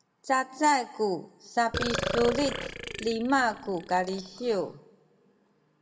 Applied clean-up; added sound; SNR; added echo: none; Burping, eructation; 6 dB; reverberation time 0.3 s.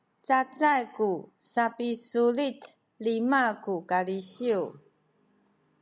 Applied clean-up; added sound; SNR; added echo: none; none; none; none.